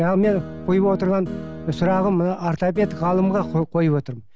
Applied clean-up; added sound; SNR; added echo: none; Guitar; 10 dB; none.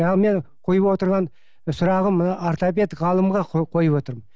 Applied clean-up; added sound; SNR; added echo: none; none; none; none.